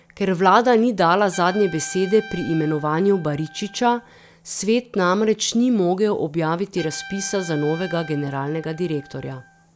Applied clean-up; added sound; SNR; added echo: none; Trumpet; 20 dB; none.